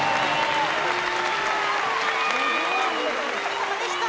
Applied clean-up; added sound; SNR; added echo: none; Wind instrument, woodwind instrument; 14 dB; none.